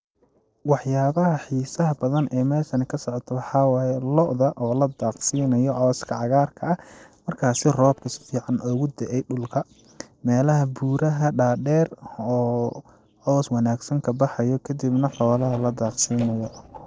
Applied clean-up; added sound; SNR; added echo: neural separator model SepFormer DNS4.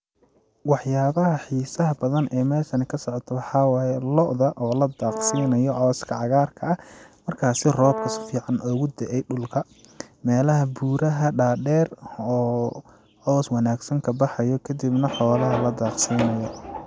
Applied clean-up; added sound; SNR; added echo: none; Brass instrument; 9 dB; none.